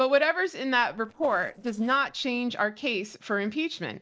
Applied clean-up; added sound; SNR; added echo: neural separator model SepFormer DNS4.